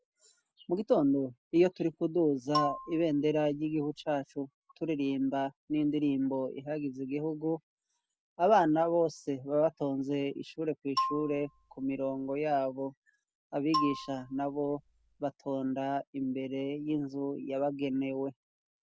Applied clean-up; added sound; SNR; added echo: none; Marimba, xylophone; 6 dB; none.